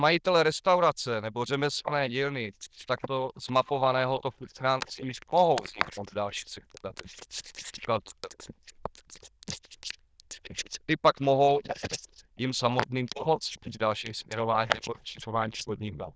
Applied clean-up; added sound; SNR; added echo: neural diffusion model UNIVERSE++.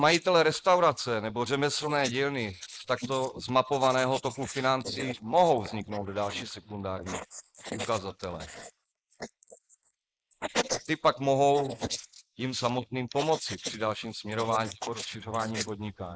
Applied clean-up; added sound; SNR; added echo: neural mask model Resemble Enhance denoiser.